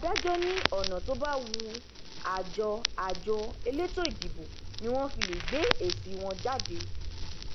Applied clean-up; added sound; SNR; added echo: none; Crackle + Walk, footsteps; 1 dB; none.